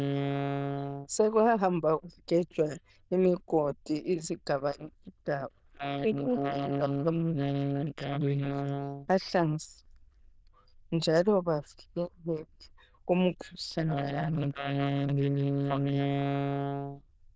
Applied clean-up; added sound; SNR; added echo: neural diffusion model UNIVERSE++.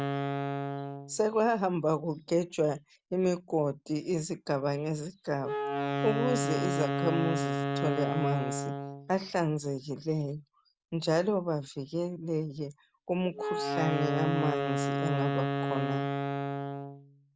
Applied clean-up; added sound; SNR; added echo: none; Wind instrument, woodwind instrument; 2 dB; none.